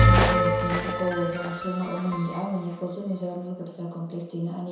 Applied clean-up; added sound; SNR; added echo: none; Bell; -4 dB; reverberation time 0.7 s.